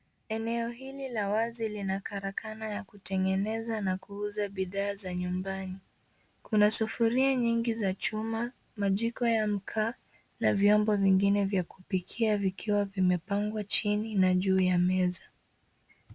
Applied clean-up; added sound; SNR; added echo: none; none; none; none.